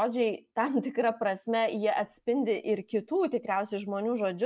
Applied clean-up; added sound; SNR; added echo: neural mask model Resemble Enhance denoiser.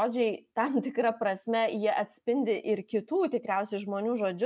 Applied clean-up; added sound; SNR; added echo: none; none; none; none.